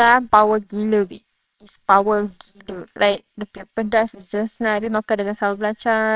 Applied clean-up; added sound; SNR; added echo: neural separator model SepFormer WHAMR!.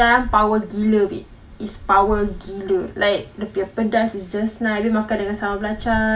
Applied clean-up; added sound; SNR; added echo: none; Wind; 15 dB; reverberation time 0.1 s.